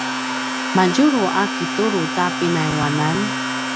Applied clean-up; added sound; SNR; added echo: none; Domestic sounds, home sounds + Domestic sounds, home sounds; 3 dB; none.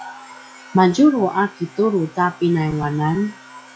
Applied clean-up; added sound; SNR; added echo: classical method log-MMSE.